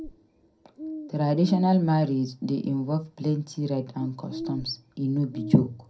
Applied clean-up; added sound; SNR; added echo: none; Bird; 15 dB; reverberation time 0.2 s.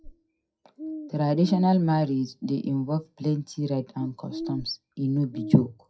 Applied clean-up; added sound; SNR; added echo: classical method WPE with log-MMSE.